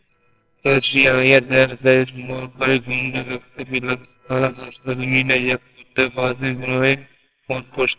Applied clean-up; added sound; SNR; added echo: neural separator model SepFormer WHAMR!.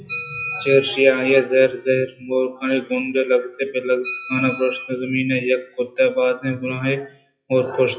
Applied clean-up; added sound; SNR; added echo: classical method WPE with log-MMSE.